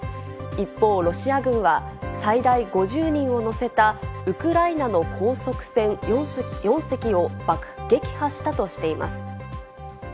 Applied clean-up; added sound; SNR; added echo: none; none; none; none.